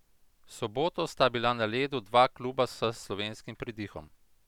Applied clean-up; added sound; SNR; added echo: none; none; none; none.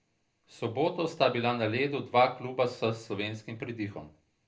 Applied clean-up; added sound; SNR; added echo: none; none; none; reverberation time 0.3 s.